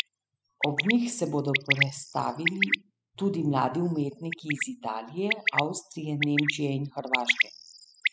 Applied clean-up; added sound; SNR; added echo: classical method spectral subtraction.